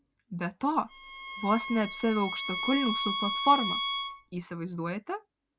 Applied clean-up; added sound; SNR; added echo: none; Bowed string instrument; 3 dB; none.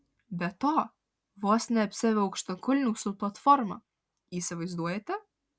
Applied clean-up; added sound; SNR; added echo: none; none; none; none.